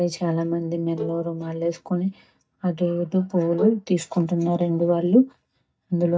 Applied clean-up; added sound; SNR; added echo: neural mask model DeepFilterNet 3.